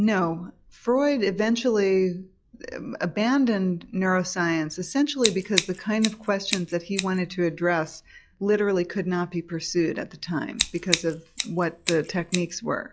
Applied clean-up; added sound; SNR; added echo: classical method log-MMSE.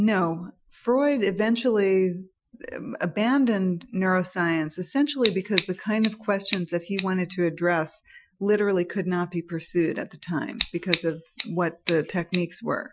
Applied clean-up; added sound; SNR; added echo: classical method Wiener filter.